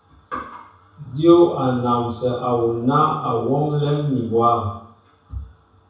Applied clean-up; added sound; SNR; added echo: none; none; none; reverberation time 0.7 s.